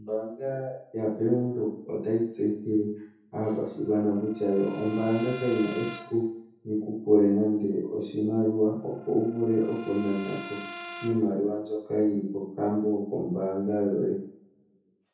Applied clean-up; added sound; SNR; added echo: none; Brass instrument; 16 dB; reverberation time 0.6 s.